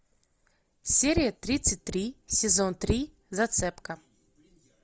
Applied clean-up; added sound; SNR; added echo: none; none; none; none.